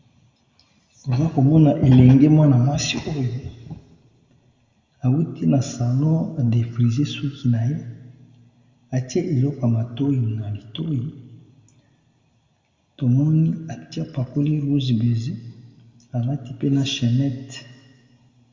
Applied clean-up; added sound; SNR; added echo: none; none; none; reverberation time 1.6 s.